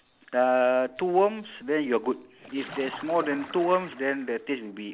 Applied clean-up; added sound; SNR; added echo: none; Splash, splatter; 16 dB; none.